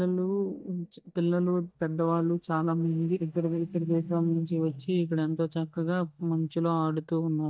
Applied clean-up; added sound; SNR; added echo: neural mask model DeepFilterNet 3.